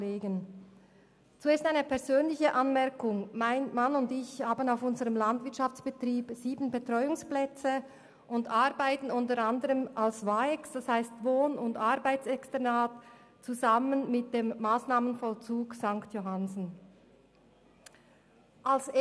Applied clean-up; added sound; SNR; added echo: none; none; none; none.